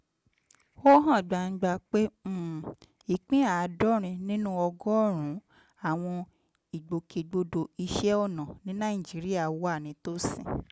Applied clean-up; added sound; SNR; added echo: none; none; none; none.